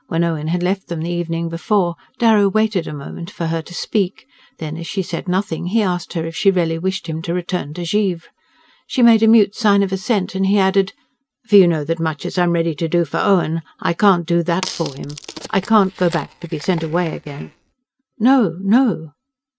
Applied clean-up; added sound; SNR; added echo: neural mask model RNNoise.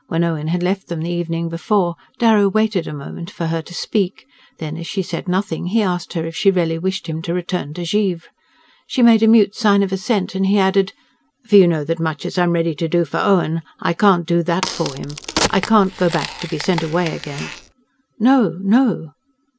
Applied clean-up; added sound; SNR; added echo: none; Crack; 8 dB; none.